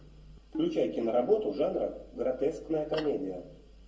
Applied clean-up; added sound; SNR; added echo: none; Tabla; 13 dB; reverberation time 0.2 s.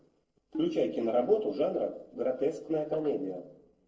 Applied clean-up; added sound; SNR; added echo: neural separator model SepFormer DNS4.